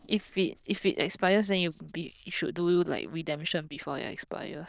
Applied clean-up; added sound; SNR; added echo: neural diffusion model UNIVERSE++.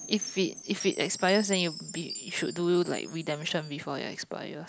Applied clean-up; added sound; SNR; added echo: none; Chime; 12 dB; none.